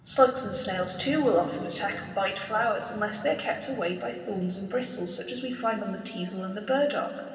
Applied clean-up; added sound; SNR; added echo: none; none; none; reverberation time 2.4 s.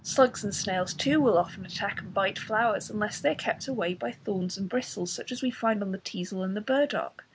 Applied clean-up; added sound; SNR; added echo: none; none; none; none.